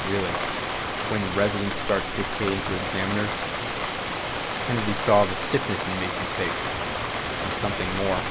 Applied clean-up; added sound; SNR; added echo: none; Rain; 0 dB; none.